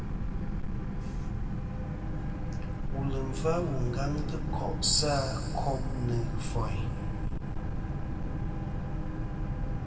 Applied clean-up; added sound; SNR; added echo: none; Boat, Water vehicle; -4 dB; reverberation time 1.9 s.